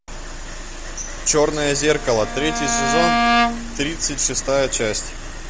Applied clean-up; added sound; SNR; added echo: none; Bowed string instrument; 1 dB; none.